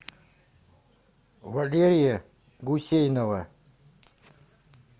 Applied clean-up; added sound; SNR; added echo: none; none; none; none.